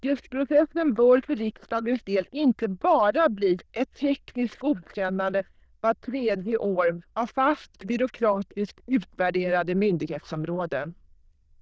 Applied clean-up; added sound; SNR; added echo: neural diffusion model UNIVERSE++.